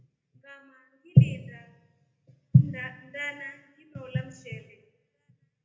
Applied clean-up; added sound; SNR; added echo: none; none; none; reverberation time 0.9 s.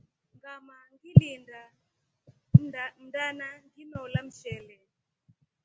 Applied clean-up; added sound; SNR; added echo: none; none; none; none.